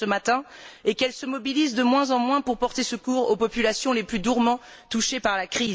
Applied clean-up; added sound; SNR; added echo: none; none; none; none.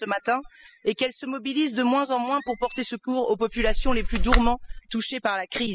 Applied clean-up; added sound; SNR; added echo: classical method spectral subtraction.